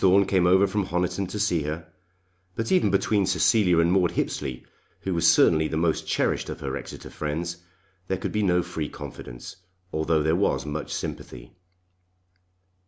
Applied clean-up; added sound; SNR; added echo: none; none; none; none.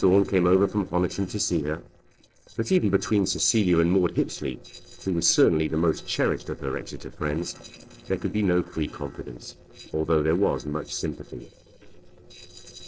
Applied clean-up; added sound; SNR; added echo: neural separator model SepFormer DNS4.